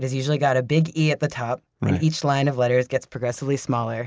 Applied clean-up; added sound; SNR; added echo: none; none; none; none.